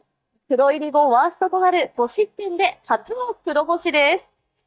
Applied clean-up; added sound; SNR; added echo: neural mask model DeepFilterNet 3.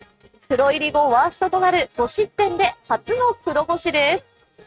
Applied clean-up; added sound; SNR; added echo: neural mask model RNNoise.